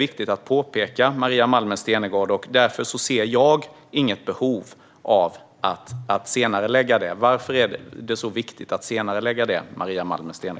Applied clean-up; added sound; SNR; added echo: none; none; none; none.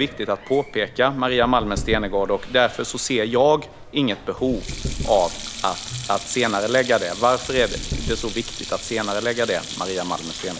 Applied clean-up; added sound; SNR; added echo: none; Sink (filling or washing) + Knock / Wood; 10 dB; none.